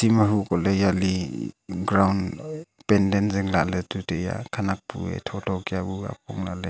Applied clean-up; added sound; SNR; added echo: none; none; none; none.